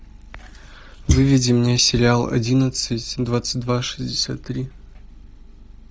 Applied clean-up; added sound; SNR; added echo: none; none; none; none.